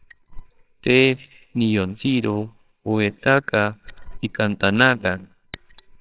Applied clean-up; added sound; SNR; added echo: neural separator model SepFormer WHAMR!.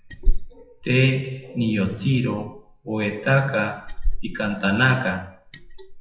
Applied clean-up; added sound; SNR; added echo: classical method WPE with log-MMSE.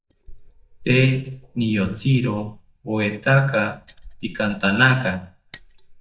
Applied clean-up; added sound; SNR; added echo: neural mask model DeepFilterNet 3.